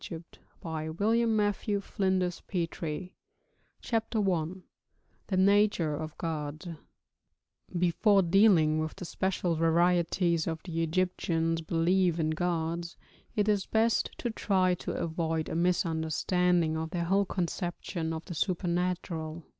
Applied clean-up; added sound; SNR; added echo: none; none; none; none.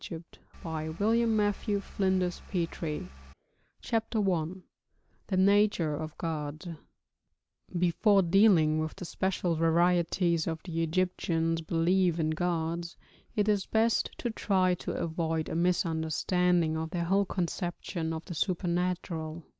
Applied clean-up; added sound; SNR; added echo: none; Engine; 18 dB; none.